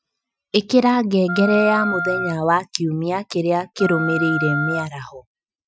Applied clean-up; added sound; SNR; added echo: classical method Wiener filter.